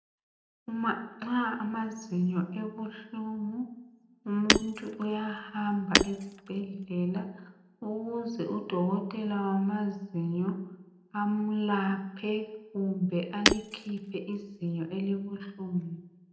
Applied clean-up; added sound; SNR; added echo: none; Shatter; -1 dB; reverberation time 0.7 s.